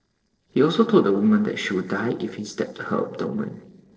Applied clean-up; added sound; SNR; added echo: neural separator model SepFormer DNS4.